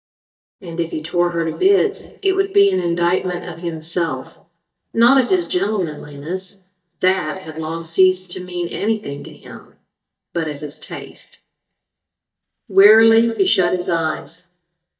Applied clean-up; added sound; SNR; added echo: neural mask model DeepFilterNet 3.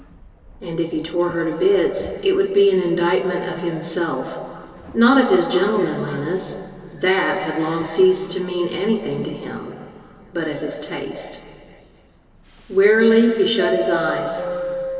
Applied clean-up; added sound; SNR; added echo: none; Subway, metro, underground; 14 dB; reverberation time 2.7 s.